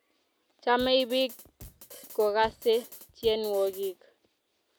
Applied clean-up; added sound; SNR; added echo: none; Drum kit; 18 dB; none.